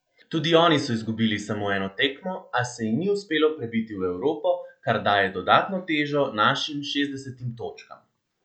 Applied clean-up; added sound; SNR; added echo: none; none; none; none.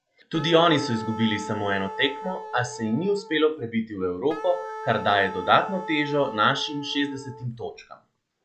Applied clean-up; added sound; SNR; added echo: none; Wind instrument, woodwind instrument; 12 dB; none.